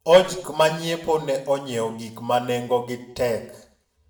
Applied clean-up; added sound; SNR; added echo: none; none; none; reverberation time 0.7 s.